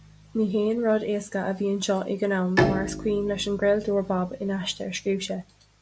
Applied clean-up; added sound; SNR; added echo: none; Bowed string instrument; 7 dB; none.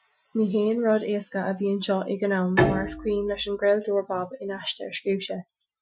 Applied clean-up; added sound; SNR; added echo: classical method Wiener filter.